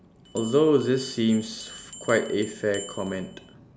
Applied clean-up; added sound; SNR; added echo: none; Bell; 17 dB; none.